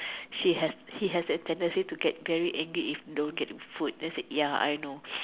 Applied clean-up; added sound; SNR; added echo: none; none; none; none.